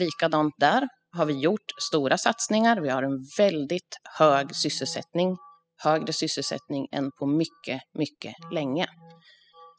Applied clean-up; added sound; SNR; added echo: classical method spectral subtraction.